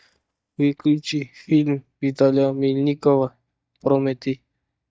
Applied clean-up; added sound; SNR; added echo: neural mask model DeepFilterNet 3.